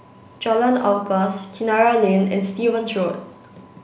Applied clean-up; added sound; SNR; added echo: none; none; none; none.